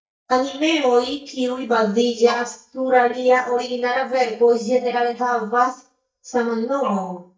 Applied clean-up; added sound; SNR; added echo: neural mask model DeepFilterNet 3.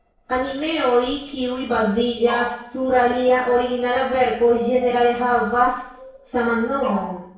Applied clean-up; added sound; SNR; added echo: neural separator model SepFormer DNS4.